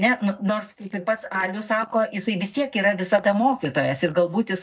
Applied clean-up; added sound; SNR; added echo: neural mask model DeepFilterNet 3.